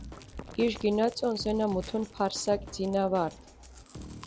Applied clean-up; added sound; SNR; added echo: none; Chewing, mastication + Drum kit; 15 dB; none.